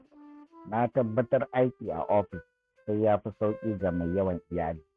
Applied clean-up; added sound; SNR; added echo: neural mask model RNNoise.